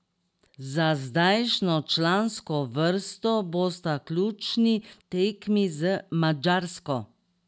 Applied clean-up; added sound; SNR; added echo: none; none; none; none.